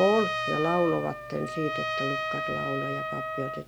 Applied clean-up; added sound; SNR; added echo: none; Trumpet; 3 dB; none.